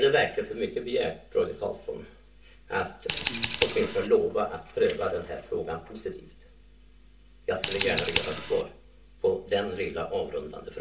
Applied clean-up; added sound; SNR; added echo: none; Scissors; 10 dB; reverberation time 0.3 s.